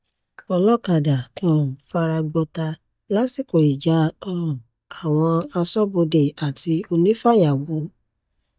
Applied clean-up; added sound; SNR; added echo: neural mask model DeepFilterNet 3.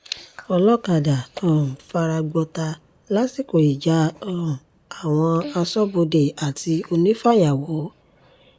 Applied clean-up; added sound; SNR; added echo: none; none; none; none.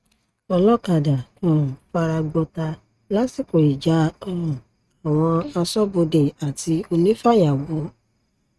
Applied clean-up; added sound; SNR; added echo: neural mask model RNNoise.